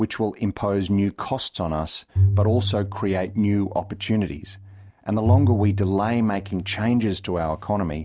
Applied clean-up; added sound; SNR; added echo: none; Bowed string instrument; 1 dB; none.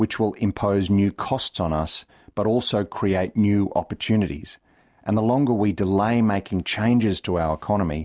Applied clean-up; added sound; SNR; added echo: none; none; none; none.